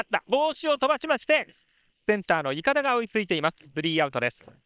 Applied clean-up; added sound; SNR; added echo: neural separator model SepFormer WHAM!.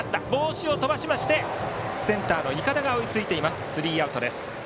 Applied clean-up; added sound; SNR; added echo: none; none; none; none.